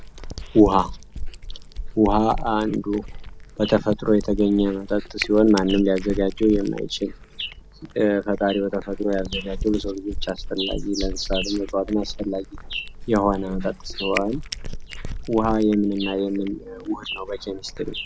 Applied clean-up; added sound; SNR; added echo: none; Cat; 9 dB; none.